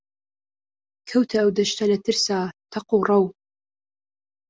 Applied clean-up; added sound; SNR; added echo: none; none; none; none.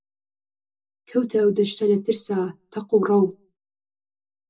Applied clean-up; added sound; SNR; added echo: none; none; none; reverberation time 0.2 s.